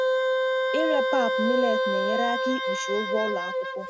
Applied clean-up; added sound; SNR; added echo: none; Wind instrument, woodwind instrument; -4 dB; none.